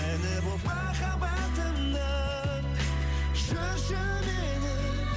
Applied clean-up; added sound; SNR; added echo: none; none; none; none.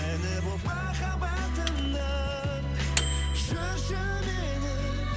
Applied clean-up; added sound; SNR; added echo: none; Microwave oven; 10 dB; none.